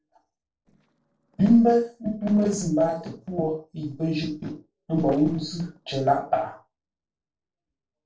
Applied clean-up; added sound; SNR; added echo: neural separator model SepFormer DNS4.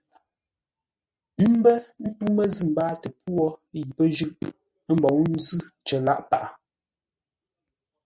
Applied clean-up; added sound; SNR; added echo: none; none; none; none.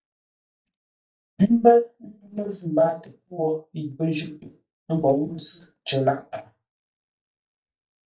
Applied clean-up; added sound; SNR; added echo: neural mask model DeepFilterNet 3.